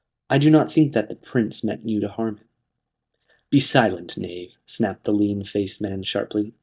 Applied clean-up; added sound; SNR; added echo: neural mask model DeepFilterNet 3.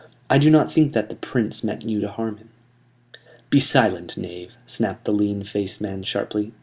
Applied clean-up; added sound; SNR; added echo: none; none; none; none.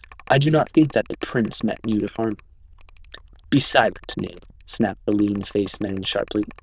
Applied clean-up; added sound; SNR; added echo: neural diffusion model UNIVERSE++.